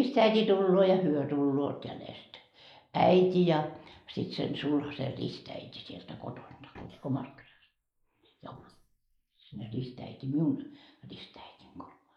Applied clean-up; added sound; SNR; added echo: neural mask model Resemble Enhance denoiser.